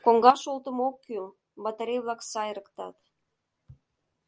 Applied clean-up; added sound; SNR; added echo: none; none; none; none.